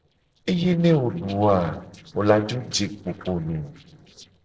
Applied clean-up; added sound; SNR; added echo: neural separator model SepFormer DNS4.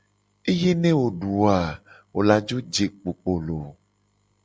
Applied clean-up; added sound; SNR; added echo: none; none; none; none.